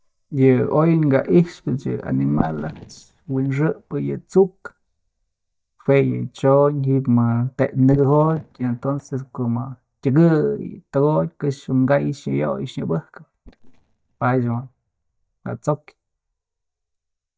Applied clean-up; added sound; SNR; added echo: neural mask model DeepFilterNet 3.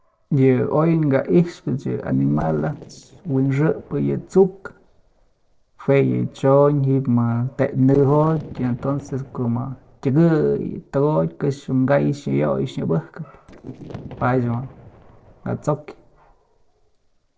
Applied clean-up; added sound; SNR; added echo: neural separator model SepFormer DNS4.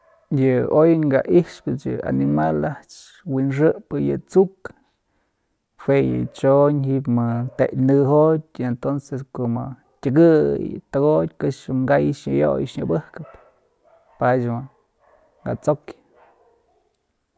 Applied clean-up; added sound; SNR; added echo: none; none; none; none.